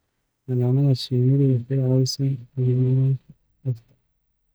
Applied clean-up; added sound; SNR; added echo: neural mask model DeepFilterNet 3.